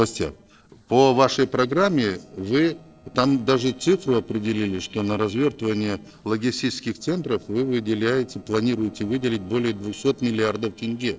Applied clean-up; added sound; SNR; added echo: neural separator model SepFormer DNS4.